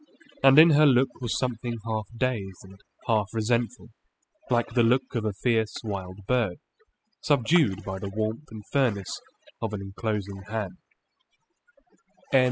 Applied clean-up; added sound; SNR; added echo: classical method spectral subtraction.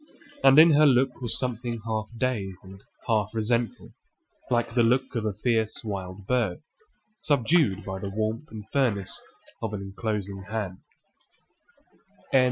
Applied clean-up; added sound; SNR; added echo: classical method Wiener filter.